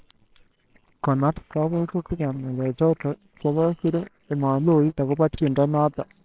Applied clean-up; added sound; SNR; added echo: neural separator model SepFormer WHAMR!.